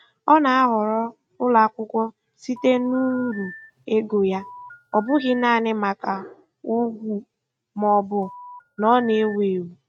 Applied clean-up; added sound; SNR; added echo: neural mask model RNNoise.